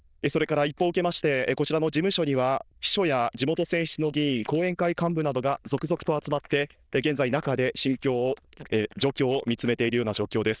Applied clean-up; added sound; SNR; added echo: neural diffusion model UNIVERSE++.